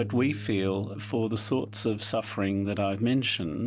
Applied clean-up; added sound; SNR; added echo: none; Bass guitar; 13 dB; none.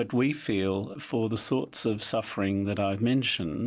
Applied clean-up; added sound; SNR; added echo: none; none; none; none.